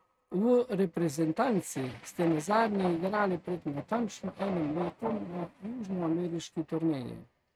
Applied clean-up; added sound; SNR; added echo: neural mask model RNNoise.